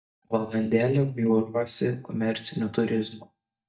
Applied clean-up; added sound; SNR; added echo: neural mask model DeepFilterNet 3.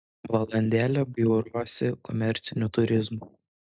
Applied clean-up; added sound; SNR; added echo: none; none; none; none.